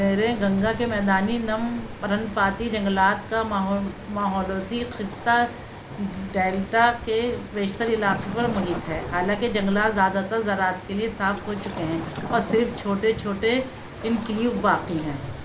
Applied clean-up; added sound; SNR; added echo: none; Waves, surf; 14 dB; none.